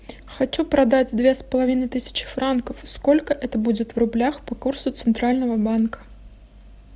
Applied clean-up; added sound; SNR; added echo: none; none; none; none.